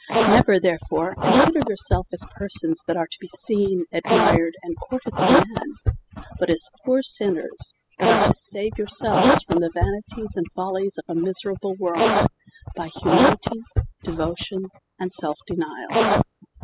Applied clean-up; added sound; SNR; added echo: classical method spectral subtraction.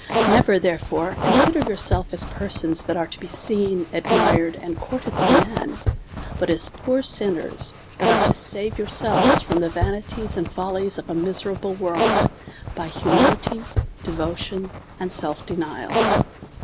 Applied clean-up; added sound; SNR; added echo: none; Zipper (clothing); -1 dB; none.